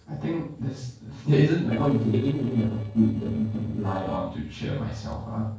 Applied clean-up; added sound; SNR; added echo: neural separator model SepFormer DNS4.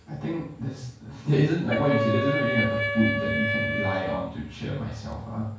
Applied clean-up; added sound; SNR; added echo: none; Wind instrument, woodwind instrument; 2 dB; reverberation time 0.5 s.